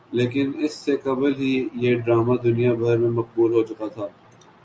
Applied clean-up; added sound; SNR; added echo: none; none; none; none.